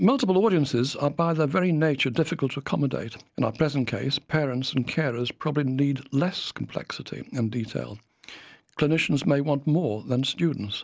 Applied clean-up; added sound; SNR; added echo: none; none; none; none.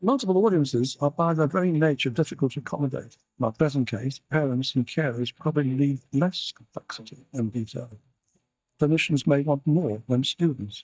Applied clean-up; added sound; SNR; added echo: neural mask model DeepFilterNet 3.